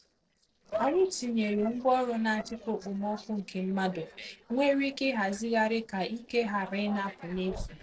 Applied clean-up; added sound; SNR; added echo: neural separator model SepFormer DNS4.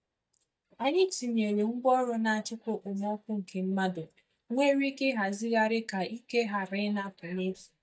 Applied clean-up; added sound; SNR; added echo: neural mask model DeepFilterNet 3.